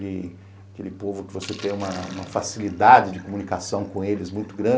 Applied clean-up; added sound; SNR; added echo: none; Organ + Sink (filling or washing); 18 dB; none.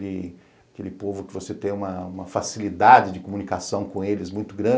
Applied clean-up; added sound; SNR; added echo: none; none; none; none.